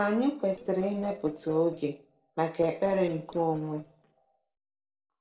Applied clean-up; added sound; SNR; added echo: neural separator model SepFormer DNS4.